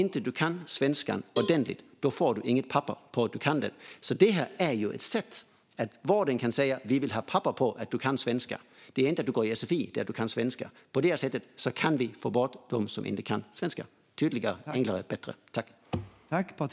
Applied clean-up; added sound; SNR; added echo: none; Cowbell; 11 dB; none.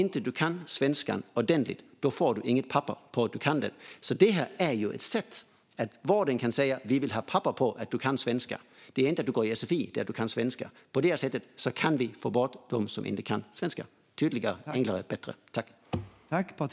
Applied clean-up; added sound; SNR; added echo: none; none; none; none.